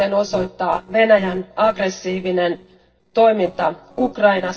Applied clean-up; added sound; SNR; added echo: neural separator model SepFormer DNS4.